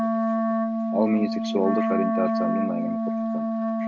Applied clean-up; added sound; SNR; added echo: neural mask model RNNoise.